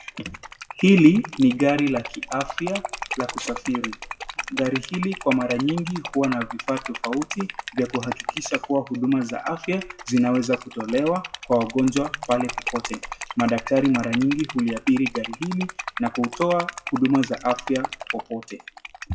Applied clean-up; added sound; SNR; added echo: classical method WPE with log-MMSE.